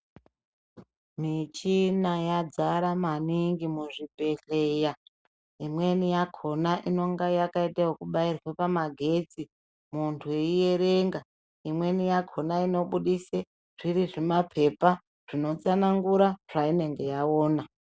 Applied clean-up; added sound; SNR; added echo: none; none; none; none.